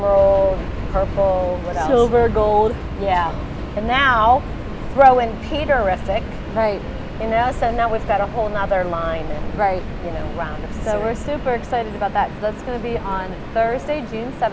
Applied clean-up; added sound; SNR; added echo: none; Subway, metro, underground; 7 dB; none.